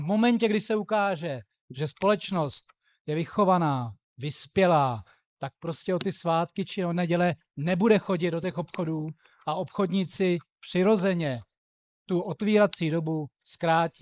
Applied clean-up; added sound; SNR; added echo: neural mask model Resemble Enhance denoiser.